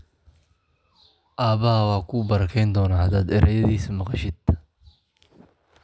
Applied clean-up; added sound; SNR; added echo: none; none; none; none.